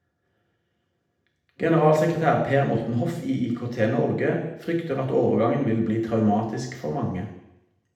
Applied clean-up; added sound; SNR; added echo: none; none; none; reverberation time 0.8 s.